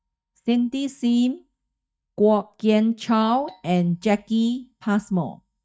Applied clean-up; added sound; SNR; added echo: neural mask model DeepFilterNet 3.